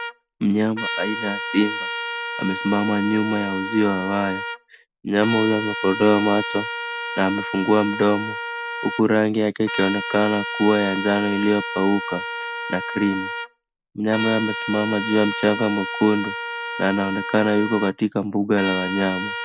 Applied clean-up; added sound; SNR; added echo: none; Trumpet; 7 dB; none.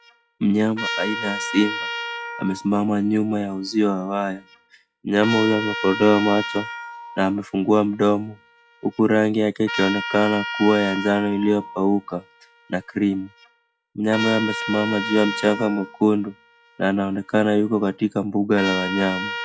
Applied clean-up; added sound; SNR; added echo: classical method log-MMSE.